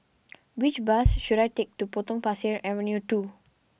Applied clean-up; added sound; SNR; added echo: none; Bass drum; 3 dB; none.